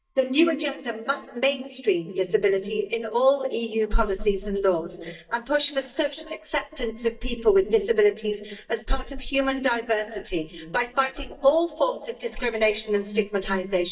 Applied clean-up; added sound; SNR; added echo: neural mask model DeepFilterNet 3.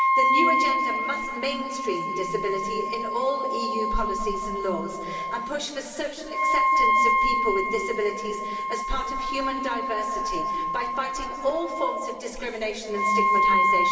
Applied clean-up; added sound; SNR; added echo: none; Wind instrument, woodwind instrument; -4 dB; reverberation time 2.8 s.